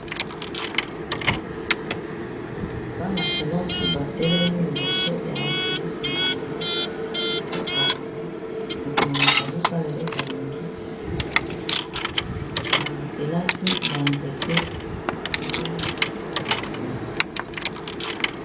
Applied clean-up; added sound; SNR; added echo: none; Coin (dropping) / Alarm; -5 dB; reverberation time 0.6 s.